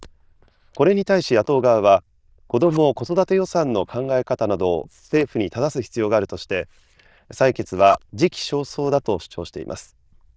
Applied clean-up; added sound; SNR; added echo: neural diffusion model UNIVERSE++.